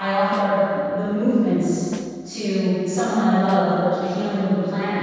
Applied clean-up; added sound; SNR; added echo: neural separator model SepFormer DNS4.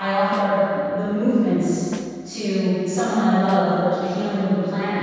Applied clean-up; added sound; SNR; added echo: none; Snare drum; 20 dB; reverberation time 2.2 s.